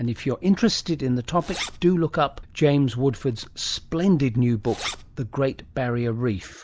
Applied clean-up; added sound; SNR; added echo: none; Zipper (clothing); 18 dB; none.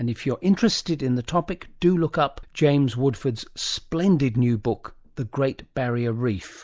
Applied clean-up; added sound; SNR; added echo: none; none; none; none.